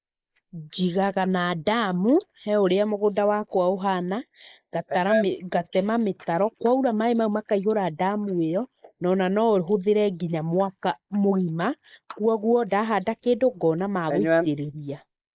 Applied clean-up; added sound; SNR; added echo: neural mask model Resemble Enhance denoiser.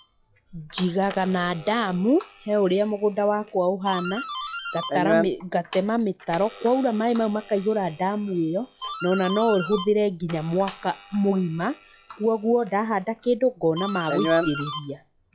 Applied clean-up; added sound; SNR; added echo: classical method log-MMSE.